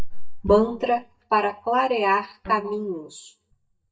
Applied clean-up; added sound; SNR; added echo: neural mask model DeepFilterNet 3.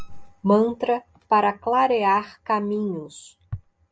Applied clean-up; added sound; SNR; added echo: none; none; none; none.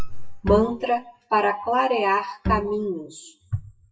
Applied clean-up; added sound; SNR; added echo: classical method WPE with log-MMSE.